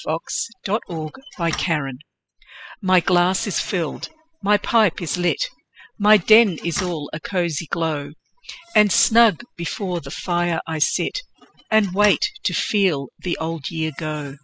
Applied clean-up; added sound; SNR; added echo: classical method spectral subtraction.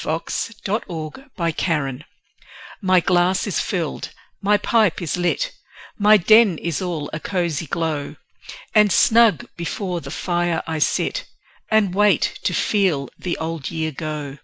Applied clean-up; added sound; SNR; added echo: none; none; none; none.